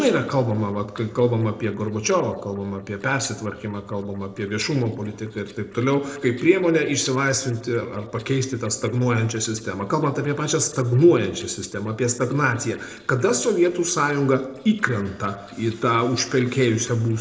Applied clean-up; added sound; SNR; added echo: neural separator model SepFormer DNS4.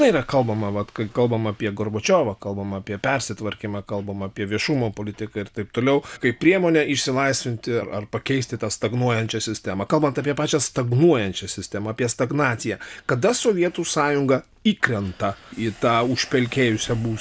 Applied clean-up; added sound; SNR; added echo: none; none; none; none.